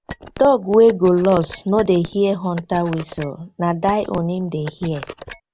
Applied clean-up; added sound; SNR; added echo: none; Telephone; 17 dB; none.